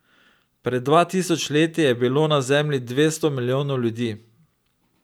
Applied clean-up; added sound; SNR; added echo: none; none; none; none.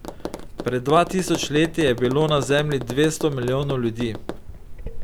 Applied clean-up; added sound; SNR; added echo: none; Tap; 10 dB; none.